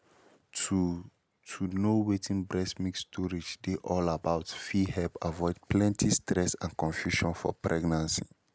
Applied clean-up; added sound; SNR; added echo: none; none; none; none.